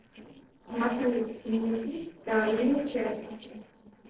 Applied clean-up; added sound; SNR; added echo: neural separator model SepFormer DNS4.